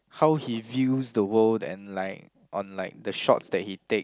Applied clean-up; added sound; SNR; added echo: none; none; none; none.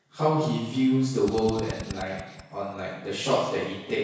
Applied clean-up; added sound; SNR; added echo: none; Drill; 12 dB; reverberation time 1.1 s.